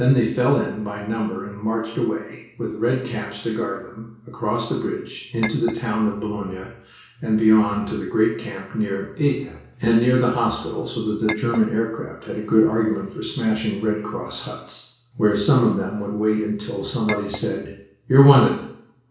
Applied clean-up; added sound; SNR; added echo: none; Chink, clink; 12 dB; reverberation time 0.6 s.